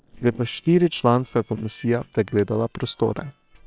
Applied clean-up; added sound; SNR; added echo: neural separator model SepFormer WHAM!.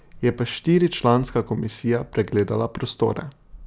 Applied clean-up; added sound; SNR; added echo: none; none; none; none.